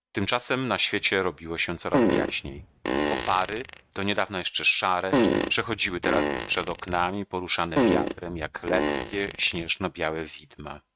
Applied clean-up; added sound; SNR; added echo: neural mask model RNNoise.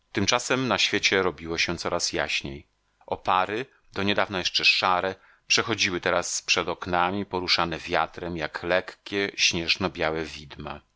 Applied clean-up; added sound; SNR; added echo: none; none; none; none.